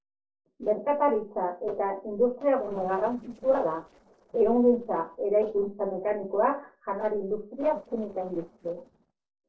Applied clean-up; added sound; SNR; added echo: neural separator model SepFormer DNS4.